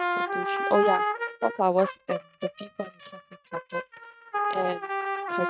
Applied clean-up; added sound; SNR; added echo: neural mask model RNNoise.